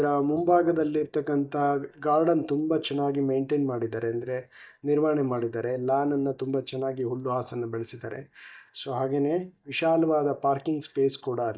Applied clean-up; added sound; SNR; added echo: neural mask model DeepFilterNet 3.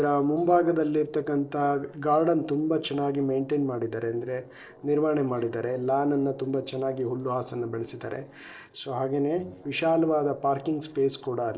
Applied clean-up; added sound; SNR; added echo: neural separator model SepFormer DNS4.